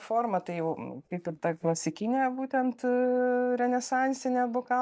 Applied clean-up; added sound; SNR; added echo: neural mask model DeepFilterNet 3.